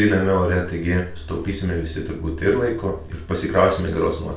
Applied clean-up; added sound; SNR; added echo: none; none; none; reverberation time 0.4 s.